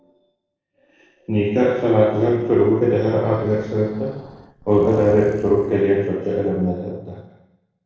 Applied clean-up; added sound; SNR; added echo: neural separator model SepFormer DNS4.